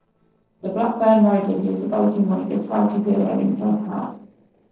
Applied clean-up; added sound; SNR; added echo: neural separator model SepFormer DNS4.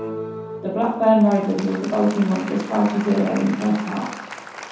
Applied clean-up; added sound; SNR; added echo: none; Applause; 13 dB; reverberation time 0.9 s.